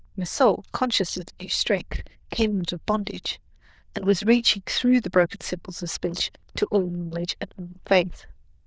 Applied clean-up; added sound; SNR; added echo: neural diffusion model UNIVERSE++.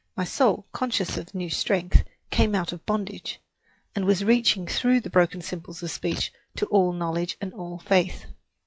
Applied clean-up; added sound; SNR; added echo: classical method log-MMSE.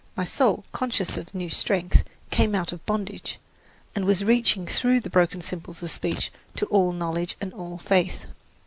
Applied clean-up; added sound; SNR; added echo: none; Fart; 17 dB; none.